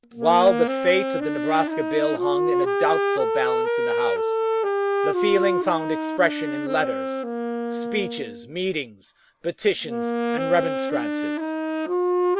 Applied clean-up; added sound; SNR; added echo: none; Wind instrument, woodwind instrument; -1 dB; none.